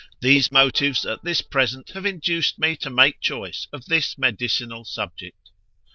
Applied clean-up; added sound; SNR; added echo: neural diffusion model UNIVERSE++.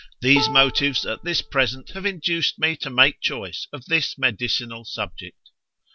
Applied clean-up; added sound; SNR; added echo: none; Bowed string instrument; 11 dB; none.